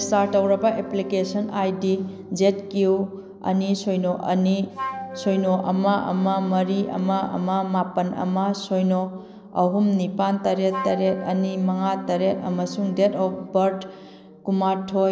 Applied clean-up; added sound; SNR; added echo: none; Wind instrument, woodwind instrument; 16 dB; none.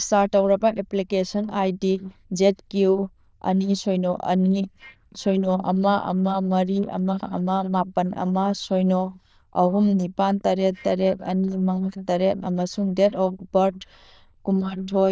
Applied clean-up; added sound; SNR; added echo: neural diffusion model UNIVERSE++.